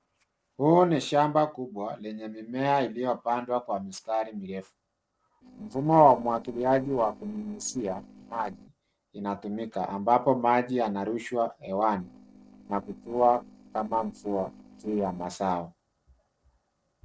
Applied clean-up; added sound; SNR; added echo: neural separator model SepFormer DNS4.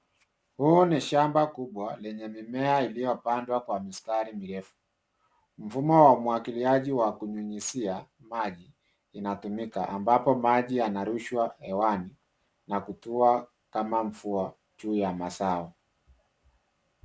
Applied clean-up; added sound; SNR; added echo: none; none; none; none.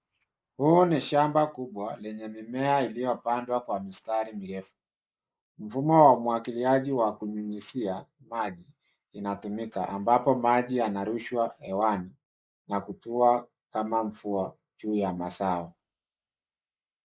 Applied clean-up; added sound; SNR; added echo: neural mask model Resemble Enhance denoiser.